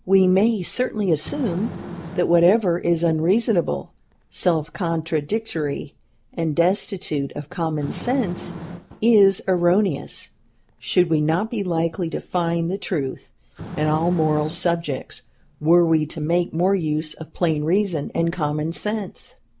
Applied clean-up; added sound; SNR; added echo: none; Fire; 16 dB; none.